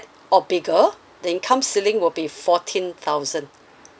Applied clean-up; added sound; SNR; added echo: none; none; none; none.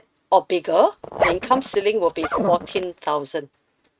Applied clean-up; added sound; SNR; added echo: neural mask model RNNoise.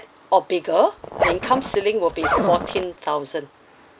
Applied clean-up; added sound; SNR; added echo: none; Zipper (clothing); 2 dB; none.